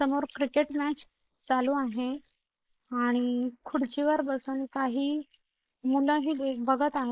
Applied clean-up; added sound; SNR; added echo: neural mask model Resemble Enhance denoiser.